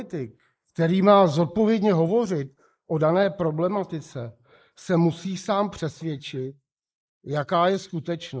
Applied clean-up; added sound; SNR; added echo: neural mask model Resemble Enhance denoiser.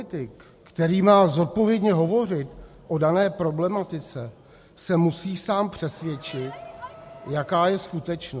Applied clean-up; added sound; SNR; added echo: none; Crowd; 18 dB; none.